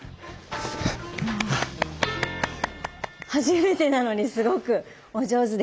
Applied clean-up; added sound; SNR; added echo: none; none; none; none.